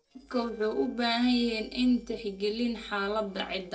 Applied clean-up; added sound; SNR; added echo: neural separator model SepFormer DNS4.